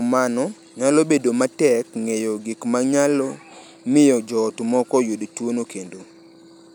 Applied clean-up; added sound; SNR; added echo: none; none; none; none.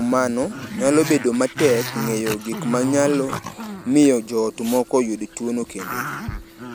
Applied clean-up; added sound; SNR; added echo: none; Growling; 11 dB; none.